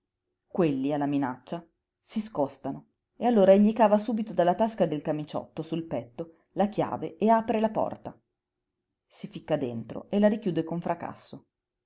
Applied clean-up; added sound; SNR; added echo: none; none; none; none.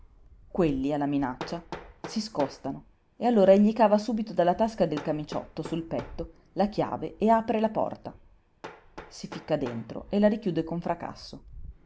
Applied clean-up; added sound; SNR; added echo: none; Fixed-wing aircraft, airplane + Hammer; 18 dB; none.